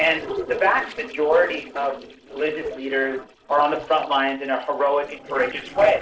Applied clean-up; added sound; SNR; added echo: neural separator model SepFormer DNS4.